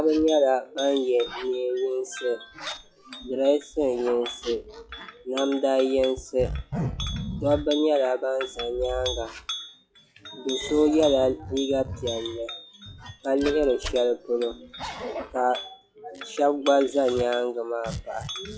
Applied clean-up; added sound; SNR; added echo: classical method log-MMSE.